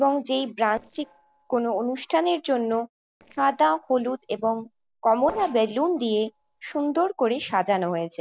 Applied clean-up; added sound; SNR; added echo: neural separator model SepFormer DNS4.